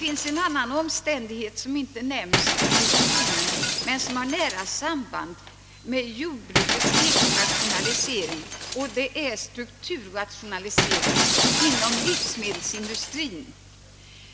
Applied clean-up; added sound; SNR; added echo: none; Shatter; -3 dB; none.